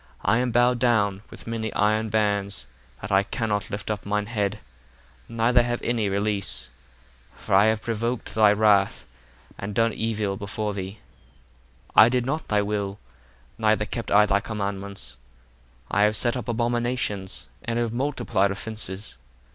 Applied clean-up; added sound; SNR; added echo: none; none; none; none.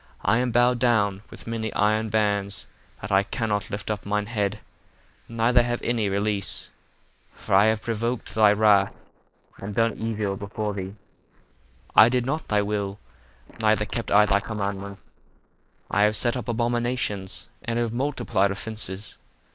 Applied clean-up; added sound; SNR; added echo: neural mask model Resemble Enhance denoiser.